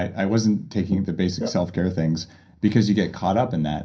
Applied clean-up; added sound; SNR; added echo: none; none; none; reverberation time 0.3 s.